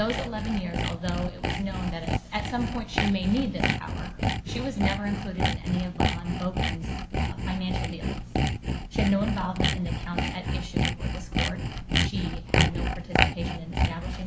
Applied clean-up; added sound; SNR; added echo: none; Sawing; -3 dB; none.